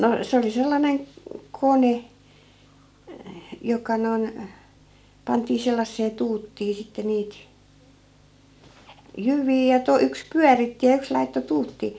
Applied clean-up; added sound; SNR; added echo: none; none; none; none.